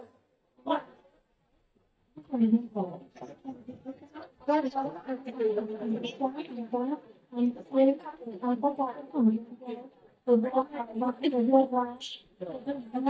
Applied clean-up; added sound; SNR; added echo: neural mask model DeepFilterNet 3.